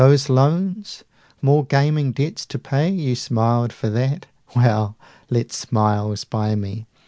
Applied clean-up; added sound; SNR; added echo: none; none; none; none.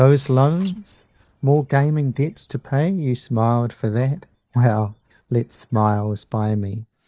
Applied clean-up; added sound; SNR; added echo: neural mask model DeepFilterNet 3.